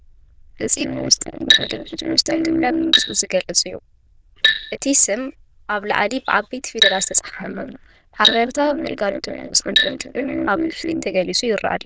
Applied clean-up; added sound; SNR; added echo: neural diffusion model UNIVERSE++.